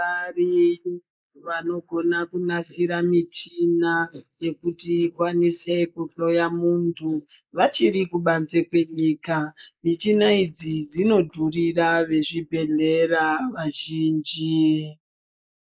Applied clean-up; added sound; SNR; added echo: neural mask model Resemble Enhance denoiser.